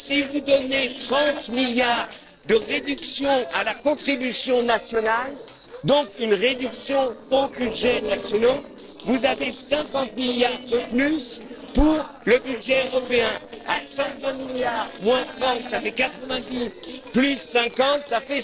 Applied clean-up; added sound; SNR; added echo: neural separator model SepFormer DNS4.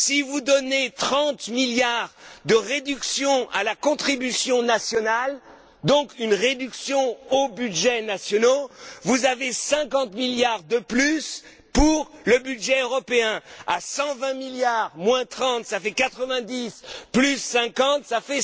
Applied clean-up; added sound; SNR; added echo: none; none; none; none.